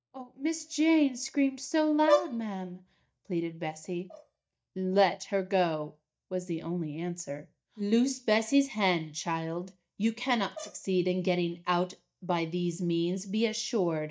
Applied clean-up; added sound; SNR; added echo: neural mask model DeepFilterNet 3.